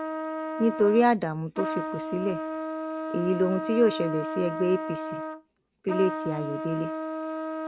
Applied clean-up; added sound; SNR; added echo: none; Trumpet; 5 dB; none.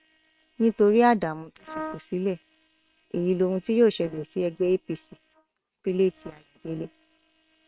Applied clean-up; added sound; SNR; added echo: neural separator model SepFormer WHAM!.